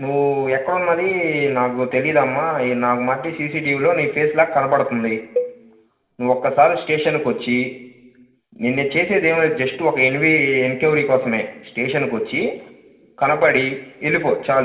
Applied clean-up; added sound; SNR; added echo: none; Cowbell; 11 dB; reverberation time 1.5 s.